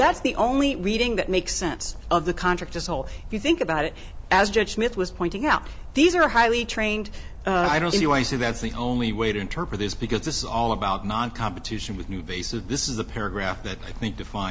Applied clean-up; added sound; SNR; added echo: none; Bird; 11 dB; none.